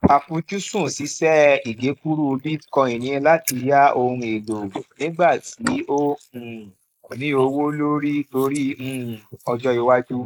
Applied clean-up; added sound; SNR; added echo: neural mask model Resemble Enhance denoiser.